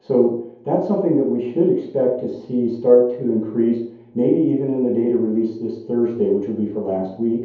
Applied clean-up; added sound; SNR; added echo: none; none; none; reverberation time 0.7 s.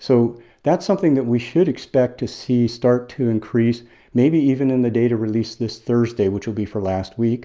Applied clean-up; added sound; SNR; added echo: none; none; none; none.